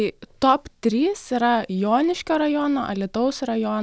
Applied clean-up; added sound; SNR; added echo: none; none; none; none.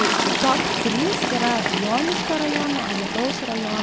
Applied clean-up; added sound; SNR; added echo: none; Toilet flush; -1 dB; none.